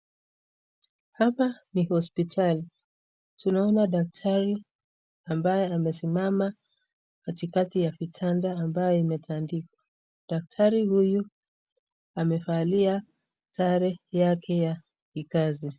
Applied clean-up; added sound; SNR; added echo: none; none; none; none.